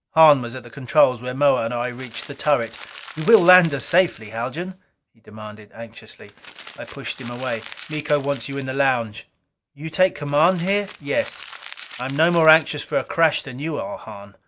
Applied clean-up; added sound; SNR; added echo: none; Crumpling, crinkling; 18 dB; none.